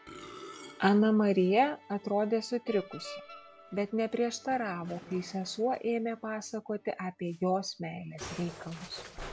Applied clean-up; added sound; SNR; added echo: none; Musical instrument; 18 dB; none.